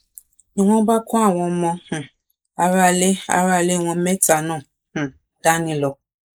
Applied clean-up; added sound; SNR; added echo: neural mask model Resemble Enhance denoiser.